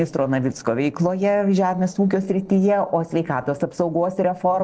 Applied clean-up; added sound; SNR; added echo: neural separator model SepFormer DNS4.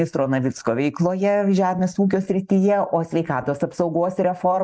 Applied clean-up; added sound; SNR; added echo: neural mask model Resemble Enhance denoiser.